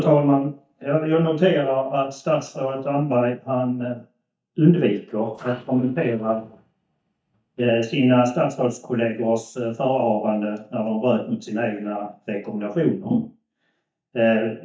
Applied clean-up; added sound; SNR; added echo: neural mask model DeepFilterNet 3.